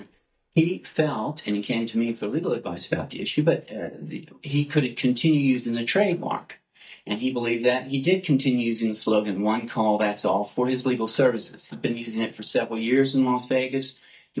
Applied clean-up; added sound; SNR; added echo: neural mask model DeepFilterNet 3.